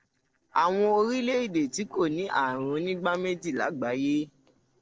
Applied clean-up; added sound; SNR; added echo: neural separator model SepFormer DNS4.